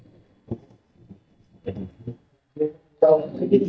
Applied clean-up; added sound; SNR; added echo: neural mask model DeepFilterNet 3.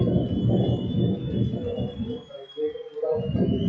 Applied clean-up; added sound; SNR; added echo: classical method WPE with log-MMSE.